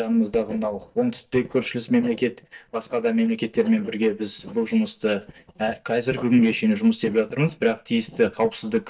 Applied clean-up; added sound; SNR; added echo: neural mask model DeepFilterNet 3.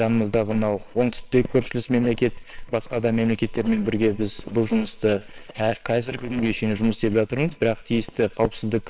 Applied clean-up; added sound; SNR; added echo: neural separator model SepFormer WHAMR!.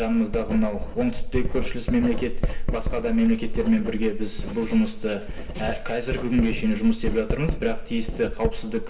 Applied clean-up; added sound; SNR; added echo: none; Writing; 2 dB; reverberation time 1.6 s.